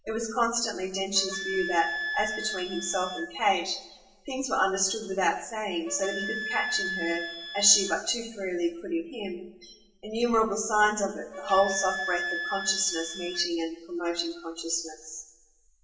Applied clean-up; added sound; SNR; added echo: none; Wind instrument, woodwind instrument; 7 dB; reverberation time 1.2 s.